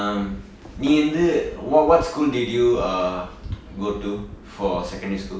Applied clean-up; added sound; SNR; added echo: none; none; none; none.